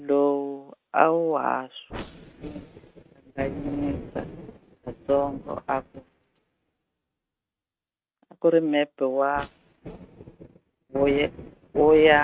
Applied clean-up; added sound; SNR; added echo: neural mask model RNNoise.